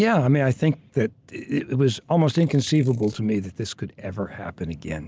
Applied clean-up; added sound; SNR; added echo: neural mask model Resemble Enhance denoiser.